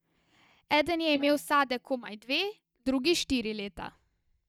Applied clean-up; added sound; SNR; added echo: neural mask model DeepFilterNet 3.